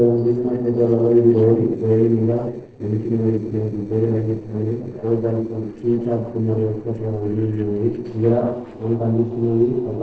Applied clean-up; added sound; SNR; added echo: neural separator model SepFormer DNS4.